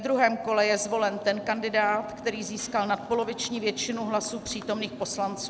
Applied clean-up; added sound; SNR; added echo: none; Motorcycle; 15 dB; none.